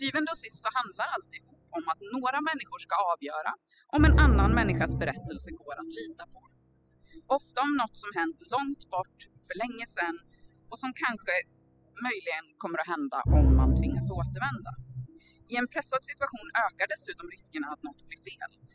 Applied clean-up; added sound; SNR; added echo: classical method spectral subtraction.